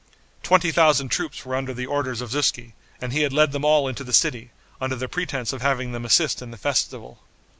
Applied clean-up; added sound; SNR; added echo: none; none; none; none.